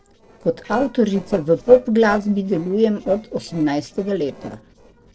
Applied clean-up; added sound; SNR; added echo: neural separator model SepFormer DNS4.